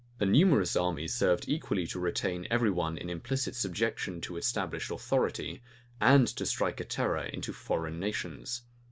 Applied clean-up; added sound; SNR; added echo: none; none; none; none.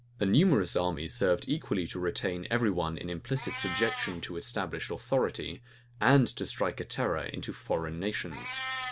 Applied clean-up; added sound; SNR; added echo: none; Meow; 14 dB; none.